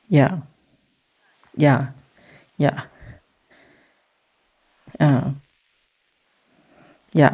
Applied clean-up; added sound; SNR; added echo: neural mask model Resemble Enhance denoiser.